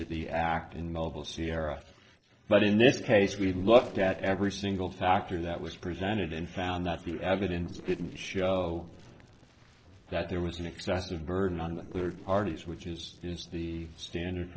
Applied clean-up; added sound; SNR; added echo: neural separator model SepFormer DNS4.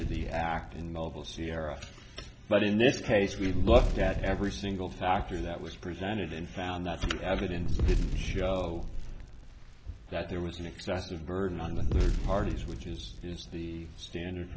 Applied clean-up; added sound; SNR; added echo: none; Fire; 2 dB; none.